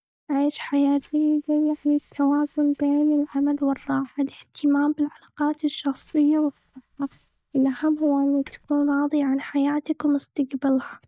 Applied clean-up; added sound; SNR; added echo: neural mask model DeepFilterNet 3.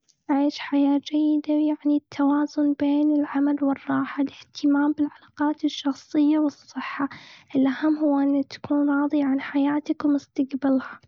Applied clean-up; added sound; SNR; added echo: none; none; none; none.